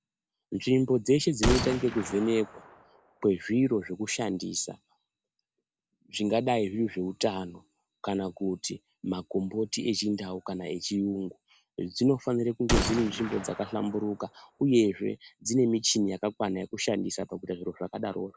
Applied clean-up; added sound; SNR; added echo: none; Gunshot, gunfire; 5 dB; none.